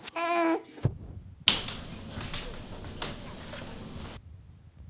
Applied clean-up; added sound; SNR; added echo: none; Squeak; -1 dB; none.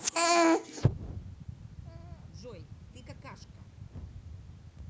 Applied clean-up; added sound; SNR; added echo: none; none; none; none.